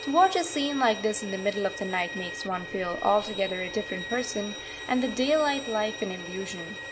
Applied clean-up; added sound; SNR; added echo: none; Bowed string instrument; 10 dB; none.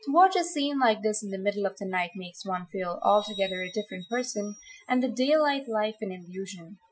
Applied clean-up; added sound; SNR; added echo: classical method Wiener filter.